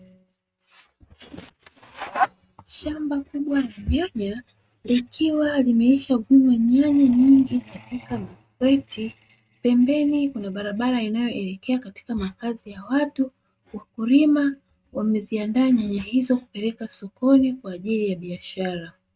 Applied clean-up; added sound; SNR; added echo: neural mask model RNNoise.